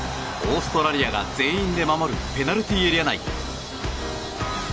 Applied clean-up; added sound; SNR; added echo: none; Thunder; 19 dB; none.